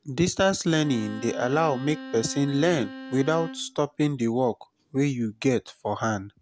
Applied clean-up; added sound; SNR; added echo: none; Bowed string instrument; 14 dB; none.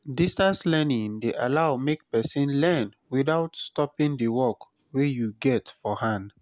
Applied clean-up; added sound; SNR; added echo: none; none; none; none.